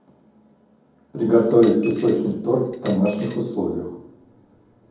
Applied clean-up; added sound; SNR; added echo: none; Coin (dropping); 14 dB; reverberation time 1.2 s.